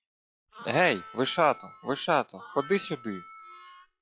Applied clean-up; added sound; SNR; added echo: classical method log-MMSE.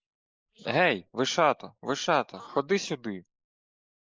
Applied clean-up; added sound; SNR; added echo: neural mask model Resemble Enhance denoiser.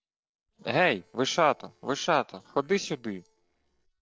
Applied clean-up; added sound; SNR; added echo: neural separator model SepFormer DNS4.